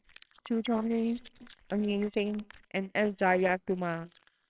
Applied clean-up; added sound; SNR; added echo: neural separator model SepFormer WHAMR!.